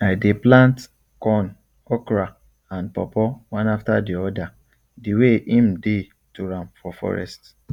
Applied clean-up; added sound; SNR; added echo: none; none; none; none.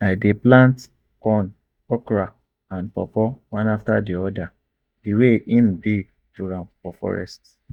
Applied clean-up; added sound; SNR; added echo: neural mask model DeepFilterNet 3.